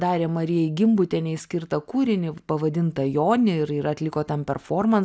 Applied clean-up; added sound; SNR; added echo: none; none; none; none.